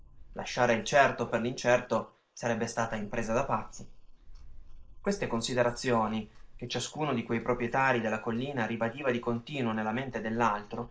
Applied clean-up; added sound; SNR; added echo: neural mask model Resemble Enhance denoiser.